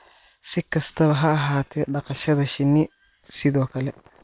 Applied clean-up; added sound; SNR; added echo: neural separator model SepFormer WHAM!.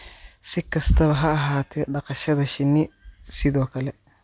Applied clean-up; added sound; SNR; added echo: none; none; none; none.